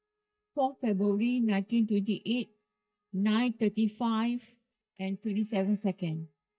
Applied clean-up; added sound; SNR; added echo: neural mask model DeepFilterNet 3.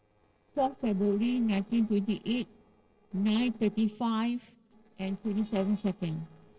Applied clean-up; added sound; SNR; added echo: neural separator model SepFormer DNS4.